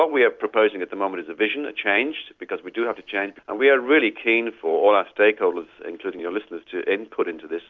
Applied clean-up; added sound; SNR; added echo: none; none; none; none.